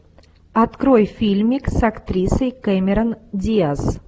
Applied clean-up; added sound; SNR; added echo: none; none; none; none.